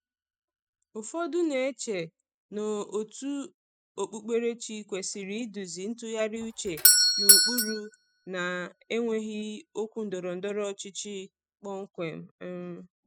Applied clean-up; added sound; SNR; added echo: classical method spectral subtraction.